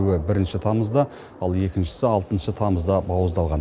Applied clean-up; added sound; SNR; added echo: none; none; none; none.